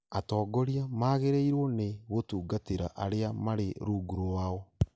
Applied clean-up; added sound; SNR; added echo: none; none; none; none.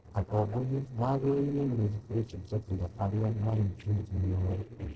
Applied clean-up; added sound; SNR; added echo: neural separator model SepFormer DNS4.